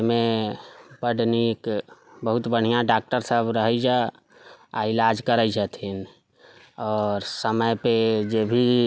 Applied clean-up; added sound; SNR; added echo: none; none; none; none.